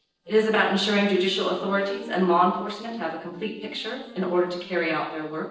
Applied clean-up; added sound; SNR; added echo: neural separator model SepFormer DNS4.